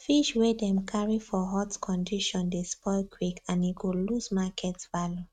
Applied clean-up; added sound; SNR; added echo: neural mask model RNNoise.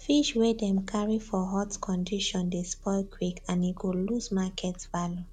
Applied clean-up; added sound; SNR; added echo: none; Engine; 18 dB; none.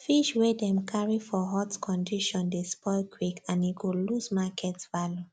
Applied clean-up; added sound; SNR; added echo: none; none; none; none.